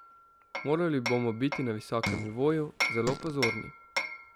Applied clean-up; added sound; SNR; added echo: none; Fart + Hammer; 5 dB; none.